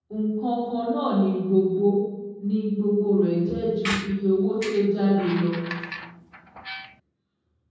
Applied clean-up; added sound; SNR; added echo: none; Squeak; 12 dB; reverberation time 1.3 s.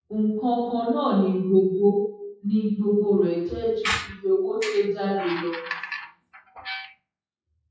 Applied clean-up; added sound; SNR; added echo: classical method WPE with log-MMSE.